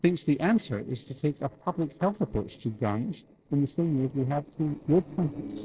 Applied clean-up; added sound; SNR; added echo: neural separator model SepFormer DNS4.